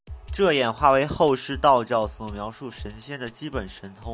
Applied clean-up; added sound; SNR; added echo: none; Drum kit; 17 dB; none.